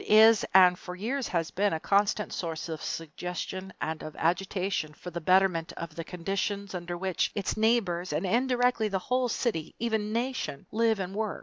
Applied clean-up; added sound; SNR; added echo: none; none; none; none.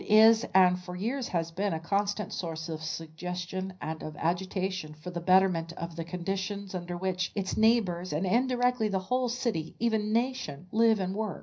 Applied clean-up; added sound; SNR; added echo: none; none; none; reverberation time 0.4 s.